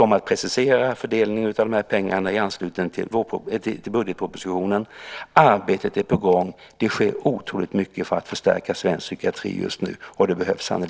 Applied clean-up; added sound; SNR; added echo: none; none; none; none.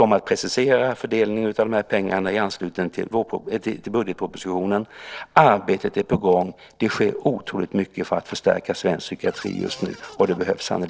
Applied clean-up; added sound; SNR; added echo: neural separator model SepFormer DNS4.